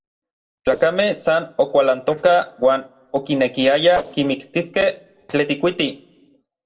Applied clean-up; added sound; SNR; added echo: neural separator model SepFormer DNS4.